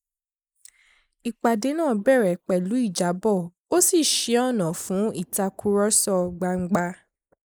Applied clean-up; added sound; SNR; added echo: neural mask model Resemble Enhance denoiser.